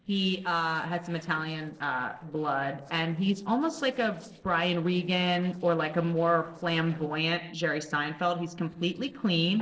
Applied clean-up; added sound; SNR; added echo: neural separator model SepFormer DNS4.